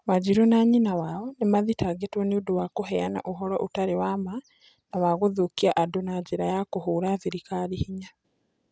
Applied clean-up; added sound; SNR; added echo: none; none; none; none.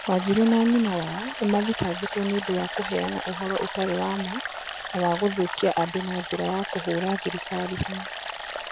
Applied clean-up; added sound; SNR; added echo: none; Stream; 7 dB; none.